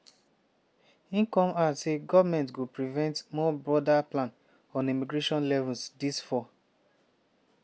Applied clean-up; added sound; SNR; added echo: none; none; none; none.